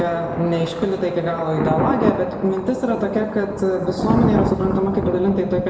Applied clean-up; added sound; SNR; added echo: none; Thunder; 4 dB; reverberation time 2.1 s.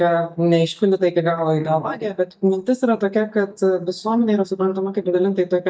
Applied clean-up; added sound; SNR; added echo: neural mask model DeepFilterNet 3.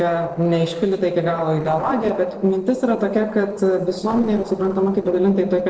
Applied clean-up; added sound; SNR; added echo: neural separator model SepFormer DNS4.